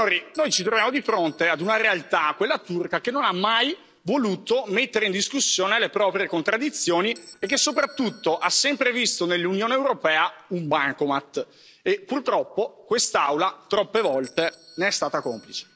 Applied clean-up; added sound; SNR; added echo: neural separator model SepFormer DNS4.